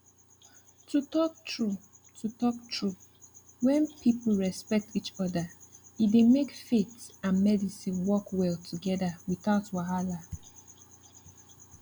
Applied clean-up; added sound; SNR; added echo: none; none; none; none.